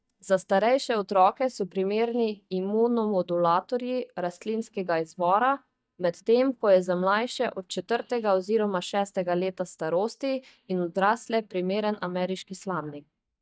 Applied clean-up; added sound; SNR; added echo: neural mask model DeepFilterNet 3.